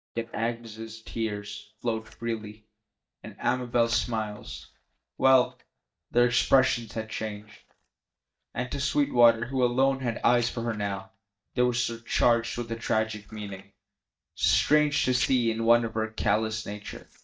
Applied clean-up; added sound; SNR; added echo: neural mask model DeepFilterNet 3.